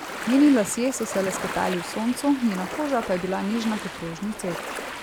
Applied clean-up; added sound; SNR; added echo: none; Ocean; 9 dB; none.